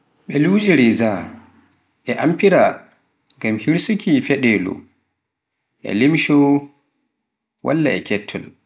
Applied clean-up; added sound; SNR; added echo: none; none; none; none.